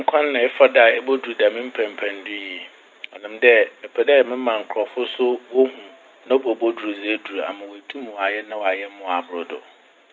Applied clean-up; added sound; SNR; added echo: none; none; none; none.